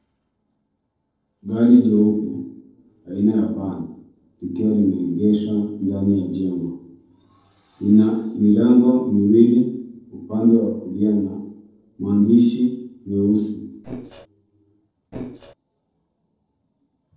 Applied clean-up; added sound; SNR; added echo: neural separator model SepFormer DNS4.